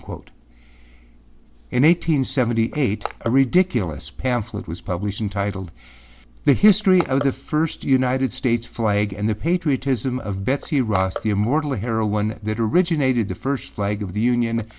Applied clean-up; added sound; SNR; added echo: none; Crushing; 20 dB; none.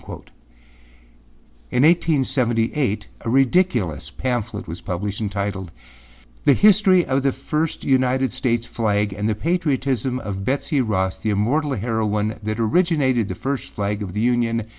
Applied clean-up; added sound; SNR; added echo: none; none; none; none.